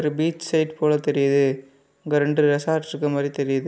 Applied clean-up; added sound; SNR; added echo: none; none; none; none.